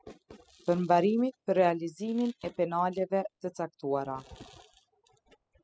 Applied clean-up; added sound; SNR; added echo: classical method spectral subtraction.